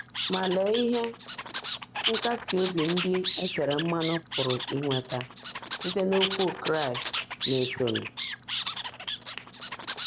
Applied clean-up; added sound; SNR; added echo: none; Animal; 2 dB; none.